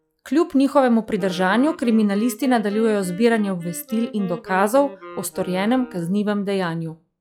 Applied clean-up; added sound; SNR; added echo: classical method log-MMSE.